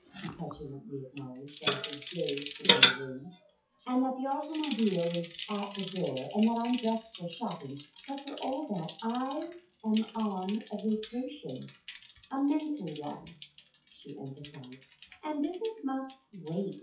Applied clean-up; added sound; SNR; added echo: classical method WPE with log-MMSE.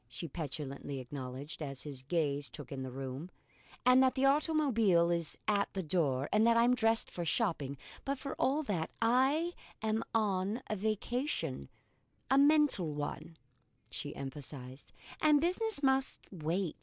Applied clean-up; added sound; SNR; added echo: none; none; none; none.